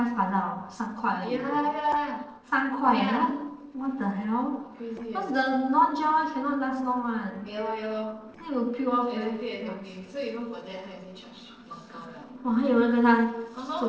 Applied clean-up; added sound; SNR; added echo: neural separator model SepFormer DNS4.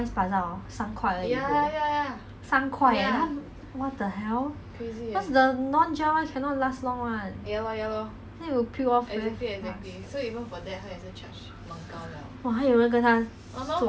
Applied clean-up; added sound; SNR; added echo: none; none; none; none.